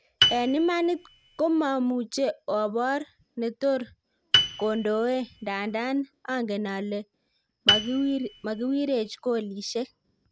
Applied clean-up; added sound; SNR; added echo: none; Piano; 1 dB; none.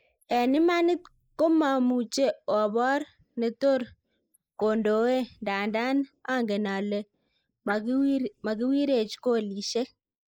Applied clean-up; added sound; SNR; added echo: neural mask model Resemble Enhance denoiser.